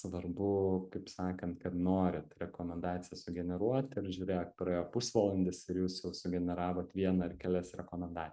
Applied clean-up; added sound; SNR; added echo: none; none; none; none.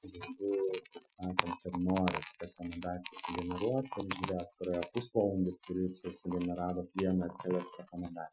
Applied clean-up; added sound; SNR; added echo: classical method Wiener filter.